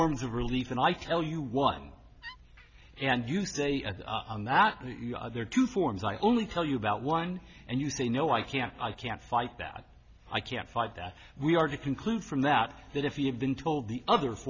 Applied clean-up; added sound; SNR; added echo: none; Wood; 19 dB; none.